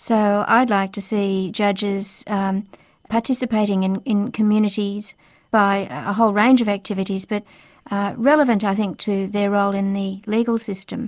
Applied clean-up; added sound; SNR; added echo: none; none; none; none.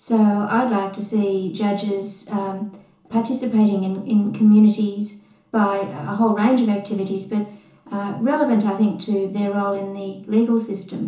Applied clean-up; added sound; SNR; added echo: none; none; none; reverberation time 0.7 s.